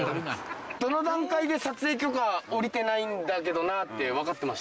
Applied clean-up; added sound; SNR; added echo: none; none; none; none.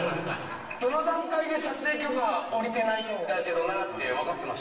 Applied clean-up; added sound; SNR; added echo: none; none; none; reverberation time 1.1 s.